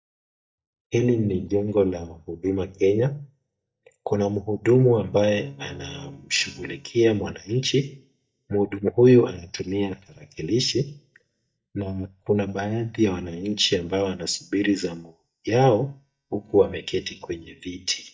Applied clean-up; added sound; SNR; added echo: neural mask model DeepFilterNet 3.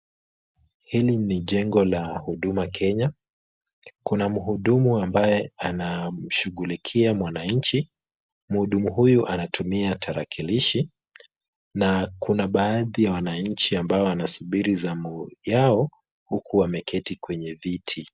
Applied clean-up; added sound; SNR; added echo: none; none; none; none.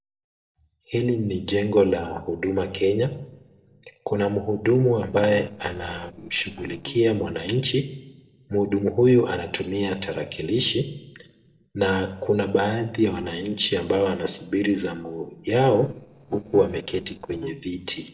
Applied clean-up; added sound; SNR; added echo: neural separator model SepFormer DNS4.